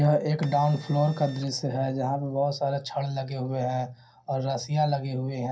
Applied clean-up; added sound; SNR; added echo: none; Printer; 20 dB; reverberation time 0.3 s.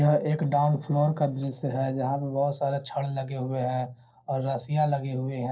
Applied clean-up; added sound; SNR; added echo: neural separator model SepFormer DNS4.